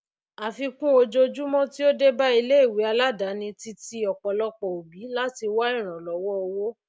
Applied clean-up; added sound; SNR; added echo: none; none; none; none.